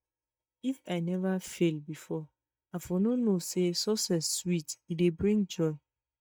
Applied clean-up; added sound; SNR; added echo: neural mask model DeepFilterNet 3.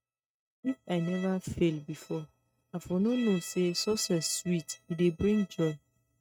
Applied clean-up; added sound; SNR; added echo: neural mask model RNNoise.